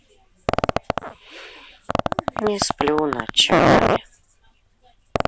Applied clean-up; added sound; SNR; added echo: none; Fart; -4 dB; none.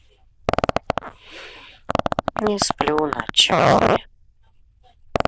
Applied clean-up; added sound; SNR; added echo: neural diffusion model UNIVERSE++.